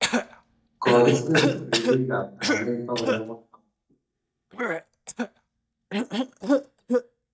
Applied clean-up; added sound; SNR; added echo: neural mask model DeepFilterNet 3.